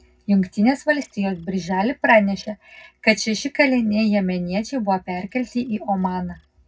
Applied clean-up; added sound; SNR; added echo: neural separator model SepFormer DNS4.